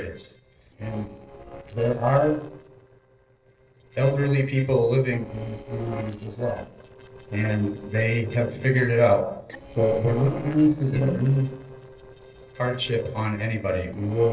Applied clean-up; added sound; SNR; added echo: neural separator model SepFormer DNS4.